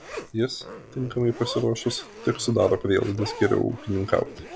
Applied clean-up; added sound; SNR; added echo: none; Zipper (clothing); 13 dB; none.